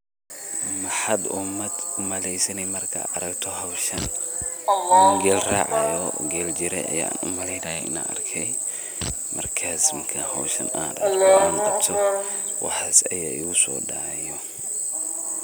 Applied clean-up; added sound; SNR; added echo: none; Fart; 15 dB; none.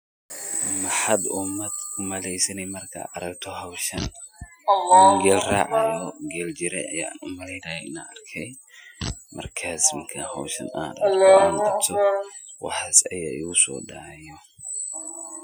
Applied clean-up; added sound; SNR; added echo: classical method Wiener filter.